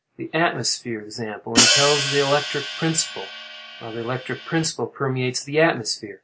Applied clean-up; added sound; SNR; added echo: none; Hi-hat; -1 dB; none.